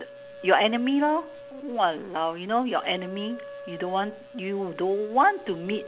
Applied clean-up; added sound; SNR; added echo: none; Wind instrument, woodwind instrument; 17 dB; none.